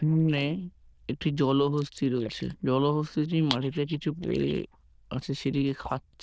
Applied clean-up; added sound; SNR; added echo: neural diffusion model UNIVERSE++.